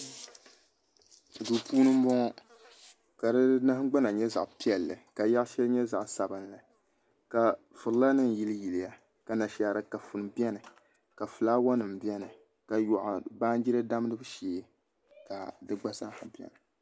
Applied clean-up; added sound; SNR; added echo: none; none; none; none.